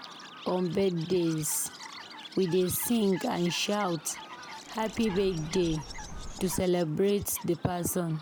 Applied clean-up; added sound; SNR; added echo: none; Bird + Chirp, tweet; 14 dB; none.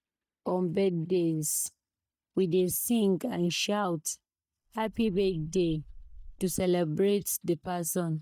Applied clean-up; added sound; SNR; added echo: neural mask model DeepFilterNet 3.